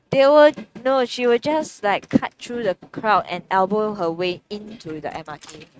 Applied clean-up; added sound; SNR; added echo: neural mask model RNNoise.